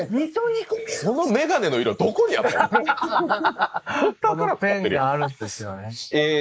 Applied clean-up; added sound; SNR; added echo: neural mask model Resemble Enhance denoiser.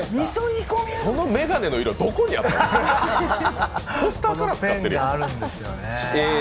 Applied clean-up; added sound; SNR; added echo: none; Aircraft; 17 dB; none.